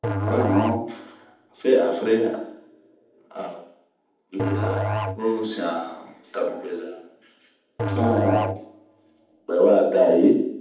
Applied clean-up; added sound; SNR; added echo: none; Musical instrument; 5 dB; reverberation time 0.8 s.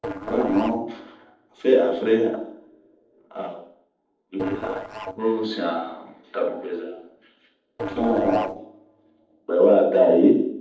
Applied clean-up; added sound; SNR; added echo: neural separator model SepFormer DNS4.